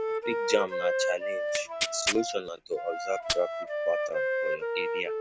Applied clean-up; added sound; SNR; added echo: none; Wind instrument, woodwind instrument + Tearing; -2 dB; none.